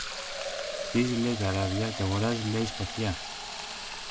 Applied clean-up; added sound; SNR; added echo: none; Fill (with liquid); 6 dB; none.